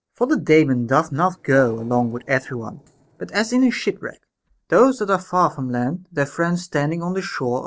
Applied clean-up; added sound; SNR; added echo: neural separator model SepFormer DNS4.